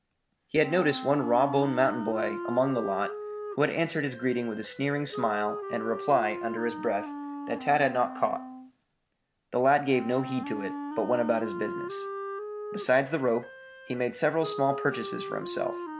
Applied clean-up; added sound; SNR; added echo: none; Wind instrument, woodwind instrument; 9 dB; none.